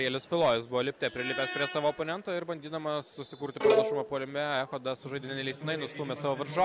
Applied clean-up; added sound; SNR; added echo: none; Bowed string instrument; -2 dB; none.